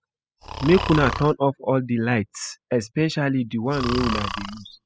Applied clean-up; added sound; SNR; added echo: classical method spectral subtraction.